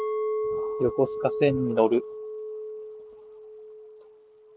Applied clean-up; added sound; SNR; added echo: none; Chink, clink; 4 dB; none.